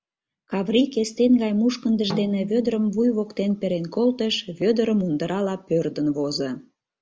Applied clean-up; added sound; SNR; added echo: none; Snare drum; 12 dB; none.